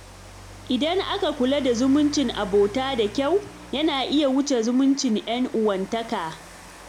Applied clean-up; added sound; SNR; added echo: none; Rain; 19 dB; none.